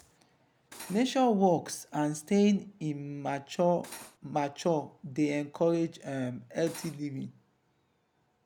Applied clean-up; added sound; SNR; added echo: none; Cutlery, silverware; 15 dB; none.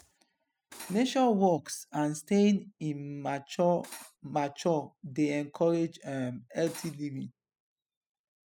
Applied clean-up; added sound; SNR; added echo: classical method spectral subtraction.